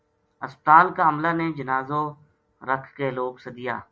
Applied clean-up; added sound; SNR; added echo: none; none; none; none.